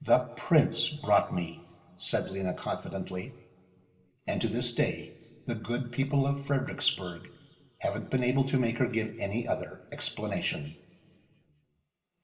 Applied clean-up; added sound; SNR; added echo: none; none; none; reverberation time 2.6 s.